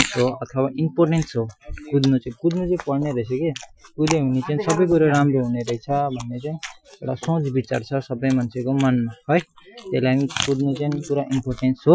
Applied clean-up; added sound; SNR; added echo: classical method Wiener filter.